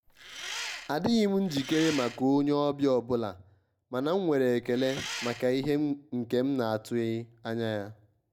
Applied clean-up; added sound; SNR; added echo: none; Engine; 11 dB; none.